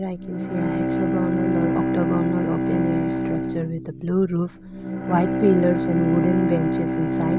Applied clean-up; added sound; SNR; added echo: none; Bowed string instrument; -1 dB; none.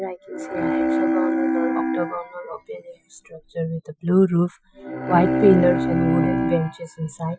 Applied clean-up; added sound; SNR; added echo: classical method Wiener filter.